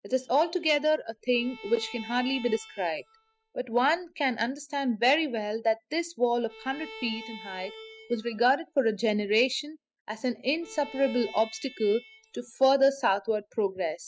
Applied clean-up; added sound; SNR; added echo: classical method spectral subtraction.